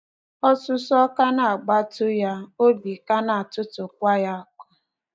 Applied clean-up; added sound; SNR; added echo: neural mask model DeepFilterNet 3.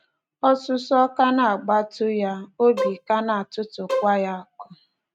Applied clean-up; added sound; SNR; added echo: neural mask model RNNoise.